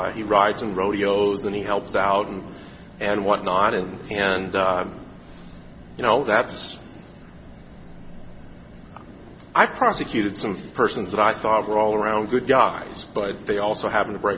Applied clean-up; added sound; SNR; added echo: none; none; none; none.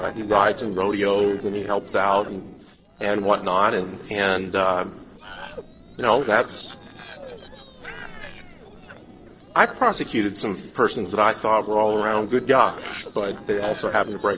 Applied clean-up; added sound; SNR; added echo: neural separator model SepFormer DNS4.